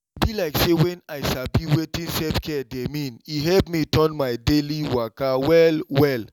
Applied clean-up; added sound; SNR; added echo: none; none; none; none.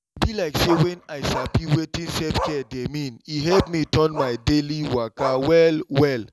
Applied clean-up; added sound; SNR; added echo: none; Bark; 12 dB; none.